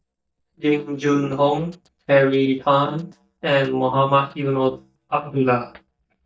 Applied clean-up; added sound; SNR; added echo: neural mask model DeepFilterNet 3.